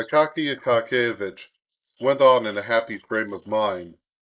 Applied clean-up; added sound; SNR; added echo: neural mask model Resemble Enhance denoiser.